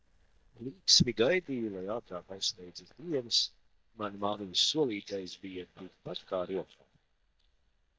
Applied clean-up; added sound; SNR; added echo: neural mask model DeepFilterNet 3.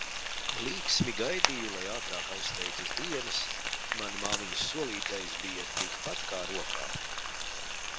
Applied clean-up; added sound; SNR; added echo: none; Frying (food); -3 dB; none.